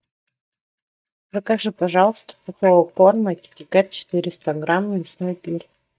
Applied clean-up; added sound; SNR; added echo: neural mask model DeepFilterNet 3.